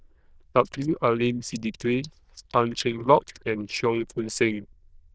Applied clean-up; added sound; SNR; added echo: neural diffusion model UNIVERSE++.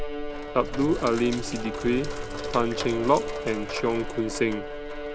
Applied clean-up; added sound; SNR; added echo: none; Sink (filling or washing) + Bowed string instrument; 5 dB; none.